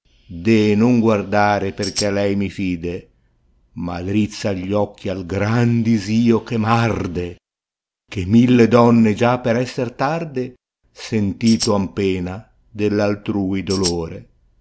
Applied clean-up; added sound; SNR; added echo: none; Tambourine; 7 dB; none.